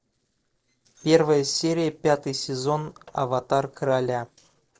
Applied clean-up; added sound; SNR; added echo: neural separator model SepFormer DNS4.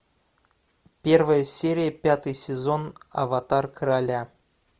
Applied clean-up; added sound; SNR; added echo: none; none; none; none.